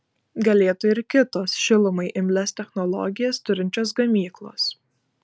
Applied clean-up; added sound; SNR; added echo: none; none; none; none.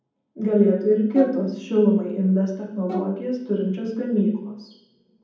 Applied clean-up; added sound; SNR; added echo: none; Bowed string instrument; 15 dB; reverberation time 1.2 s.